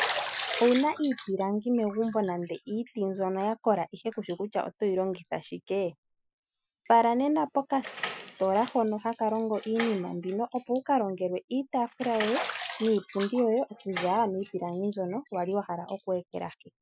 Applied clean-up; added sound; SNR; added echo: classical method Wiener filter.